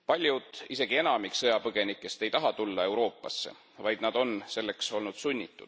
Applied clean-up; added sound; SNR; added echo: none; none; none; none.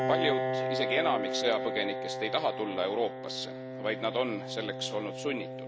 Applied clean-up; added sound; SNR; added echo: none; Piano; 2 dB; none.